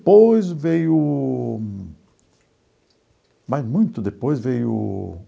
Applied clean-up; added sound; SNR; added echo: none; none; none; none.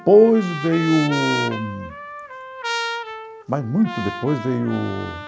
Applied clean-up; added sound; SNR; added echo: none; Trumpet; 9 dB; none.